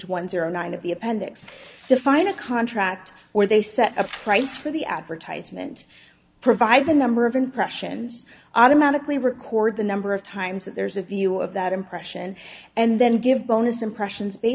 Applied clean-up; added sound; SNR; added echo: none; none; none; none.